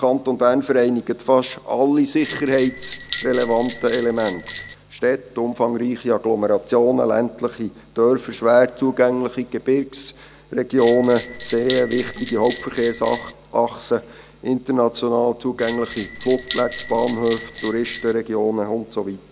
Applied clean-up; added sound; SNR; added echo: none; Bell; 5 dB; none.